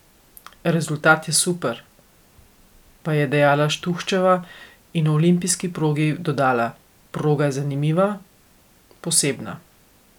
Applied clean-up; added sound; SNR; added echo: none; none; none; none.